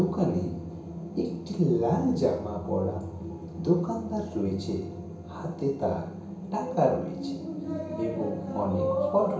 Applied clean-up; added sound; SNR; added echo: none; none; none; reverberation time 0.6 s.